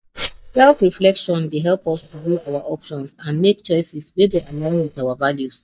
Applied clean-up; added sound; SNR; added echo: neural mask model DeepFilterNet 3.